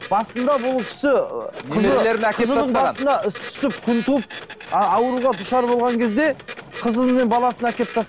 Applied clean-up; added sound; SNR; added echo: none; Printer; 16 dB; none.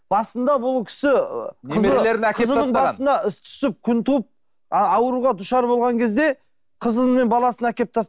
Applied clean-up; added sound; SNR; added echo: none; none; none; none.